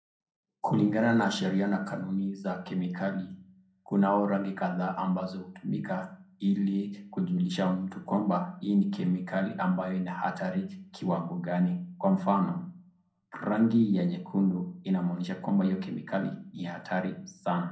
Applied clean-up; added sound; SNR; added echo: none; none; none; reverberation time 0.6 s.